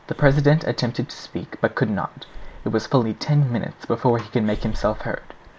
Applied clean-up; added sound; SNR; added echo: none; Breathing; 13 dB; none.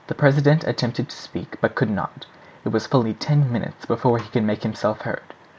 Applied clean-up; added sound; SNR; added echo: none; none; none; none.